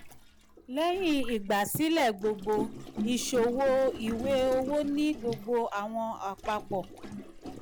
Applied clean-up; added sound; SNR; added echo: none; Gurgling; 10 dB; none.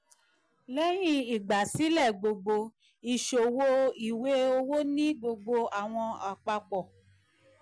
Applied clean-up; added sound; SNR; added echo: none; none; none; none.